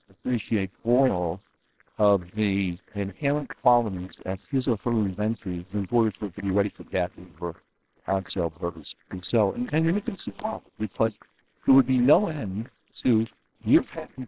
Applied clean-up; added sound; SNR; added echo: neural separator model SepFormer WHAMR!.